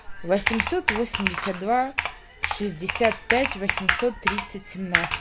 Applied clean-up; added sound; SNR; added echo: none; Computer keyboard; 1 dB; none.